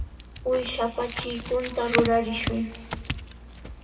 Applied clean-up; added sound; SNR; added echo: none; Chink, clink / Domestic sounds, home sounds; 5 dB; reverberation time 1.5 s.